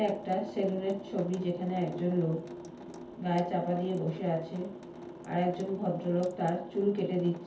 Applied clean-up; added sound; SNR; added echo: none; Drip / Sink (filling or washing) / Water tap, faucet; 15 dB; reverberation time 0.5 s.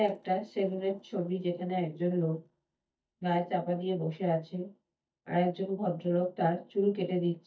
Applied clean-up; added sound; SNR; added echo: neural mask model DeepFilterNet 3.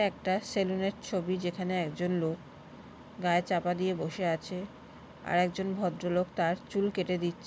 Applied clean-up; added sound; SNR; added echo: none; none; none; none.